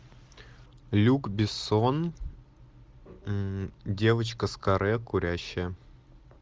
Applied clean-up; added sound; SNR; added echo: none; none; none; none.